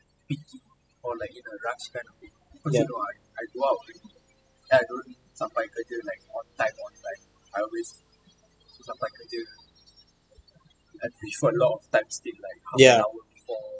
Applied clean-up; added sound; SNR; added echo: classical method spectral subtraction.